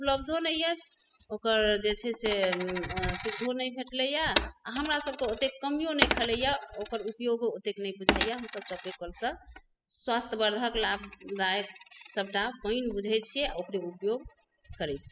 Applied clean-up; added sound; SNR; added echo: classical method spectral subtraction.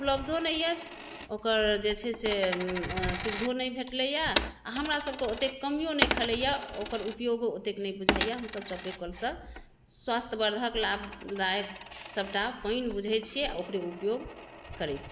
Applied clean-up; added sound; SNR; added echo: none; Coin (dropping); 6 dB; none.